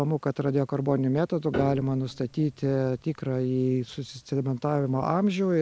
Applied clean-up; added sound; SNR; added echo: none; Piano; 14 dB; none.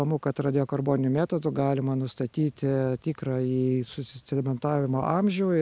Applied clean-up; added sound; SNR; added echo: none; none; none; none.